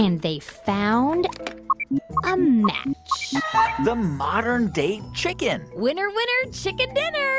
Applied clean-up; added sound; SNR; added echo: none; none; none; none.